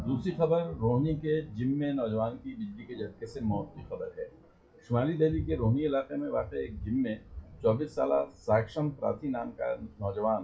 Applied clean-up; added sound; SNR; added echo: classical method log-MMSE.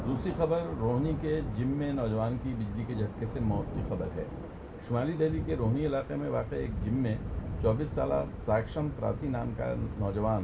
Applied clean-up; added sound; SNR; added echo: none; Thunder; 11 dB; none.